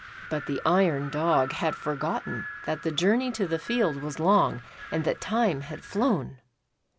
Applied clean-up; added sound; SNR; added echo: none; Wind; 14 dB; none.